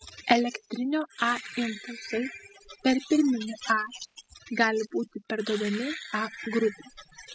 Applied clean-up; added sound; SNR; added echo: classical method spectral subtraction.